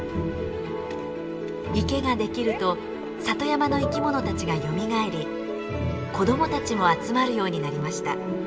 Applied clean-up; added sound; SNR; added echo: none; none; none; reverberation time 1.0 s.